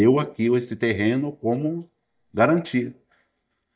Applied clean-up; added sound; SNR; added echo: neural mask model DeepFilterNet 3.